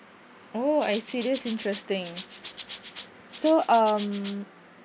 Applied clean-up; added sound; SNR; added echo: none; Rattle (instrument); -1 dB; none.